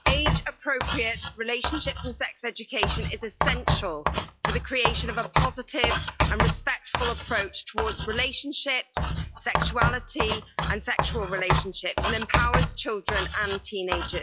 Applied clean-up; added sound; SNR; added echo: classical method log-MMSE.